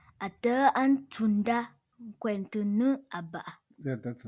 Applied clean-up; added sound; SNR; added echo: none; none; none; none.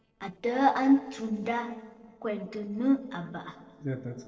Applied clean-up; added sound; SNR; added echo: neural separator model SepFormer DNS4.